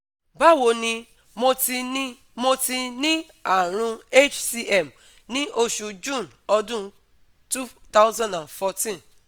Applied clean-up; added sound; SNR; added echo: none; none; none; none.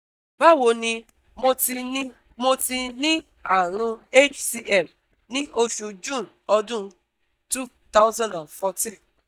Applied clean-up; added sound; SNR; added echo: neural mask model DeepFilterNet 3.